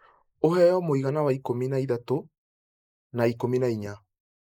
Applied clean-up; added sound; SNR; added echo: neural mask model Resemble Enhance denoiser.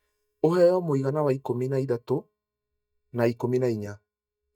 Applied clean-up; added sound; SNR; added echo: neural mask model DeepFilterNet 3.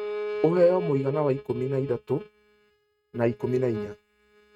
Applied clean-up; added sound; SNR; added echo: neural mask model RNNoise.